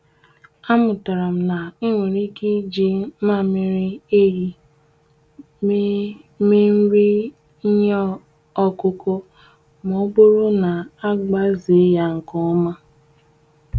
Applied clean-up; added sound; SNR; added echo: none; none; none; none.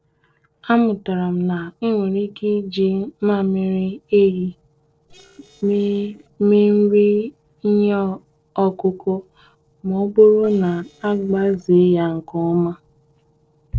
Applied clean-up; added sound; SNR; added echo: neural separator model SepFormer DNS4.